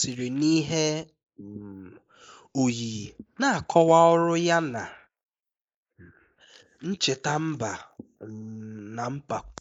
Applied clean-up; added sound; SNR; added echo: neural mask model Resemble Enhance denoiser.